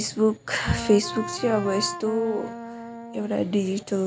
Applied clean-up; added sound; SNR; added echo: none; Wind instrument, woodwind instrument; 10 dB; none.